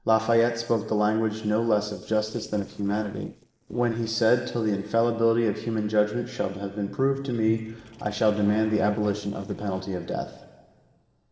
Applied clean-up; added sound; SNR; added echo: neural separator model SepFormer DNS4.